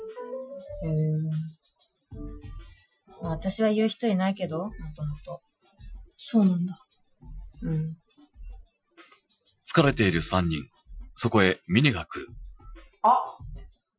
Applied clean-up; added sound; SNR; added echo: classical method Wiener filter.